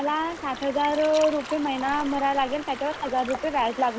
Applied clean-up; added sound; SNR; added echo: none; Stream + Liquid; 12 dB; none.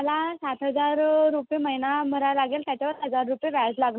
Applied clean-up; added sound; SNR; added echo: none; none; none; none.